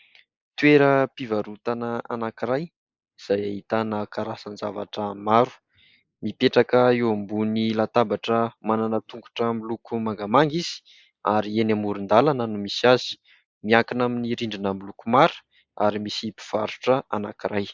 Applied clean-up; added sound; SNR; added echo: neural mask model Resemble Enhance denoiser.